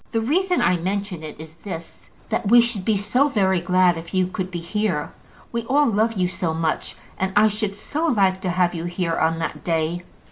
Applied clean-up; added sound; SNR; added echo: none; none; none; none.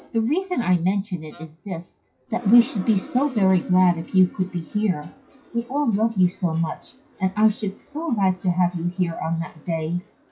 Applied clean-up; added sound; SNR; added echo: classical method WPE with log-MMSE.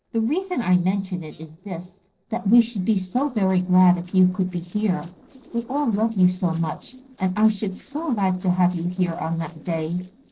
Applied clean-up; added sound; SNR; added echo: neural separator model SepFormer DNS4.